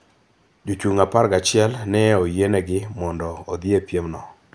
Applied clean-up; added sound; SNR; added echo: none; none; none; none.